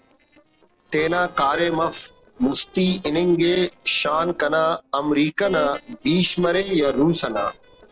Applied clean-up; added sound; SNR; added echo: neural separator model SepFormer DNS4.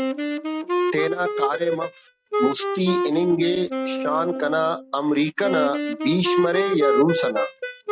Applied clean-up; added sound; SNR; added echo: neural mask model RNNoise.